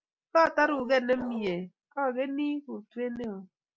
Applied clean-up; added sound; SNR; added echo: none; Bark; 13 dB; none.